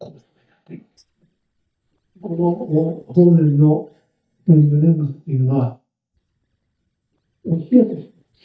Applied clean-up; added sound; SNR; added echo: neural mask model DeepFilterNet 3.